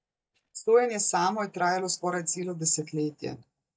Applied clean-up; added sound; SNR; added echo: neural mask model DeepFilterNet 3.